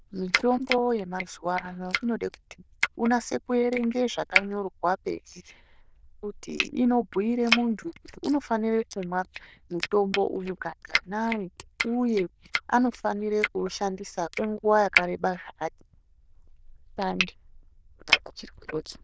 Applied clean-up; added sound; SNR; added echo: neural diffusion model UNIVERSE++.